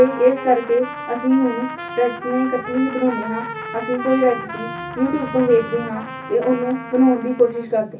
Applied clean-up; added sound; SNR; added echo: none; Trumpet; 11 dB; reverberation time 0.3 s.